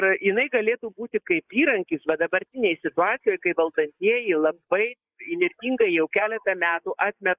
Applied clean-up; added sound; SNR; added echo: neural mask model Resemble Enhance denoiser.